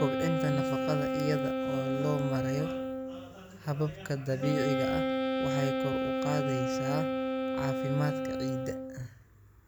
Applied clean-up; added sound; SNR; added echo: none; Wind instrument, woodwind instrument; -2 dB; none.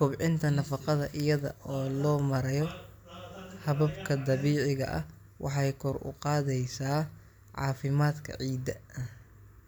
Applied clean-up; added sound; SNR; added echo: none; none; none; none.